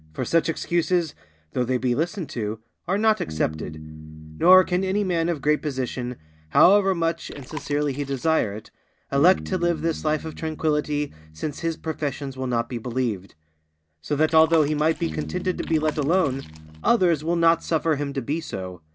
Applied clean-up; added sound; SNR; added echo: none; Chewing, mastication + Bass guitar; 16 dB; none.